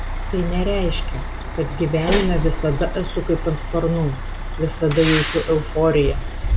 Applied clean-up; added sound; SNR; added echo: none; Truck; 2 dB; none.